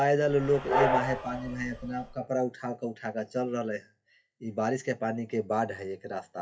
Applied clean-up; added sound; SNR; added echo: classical method WPE with log-MMSE.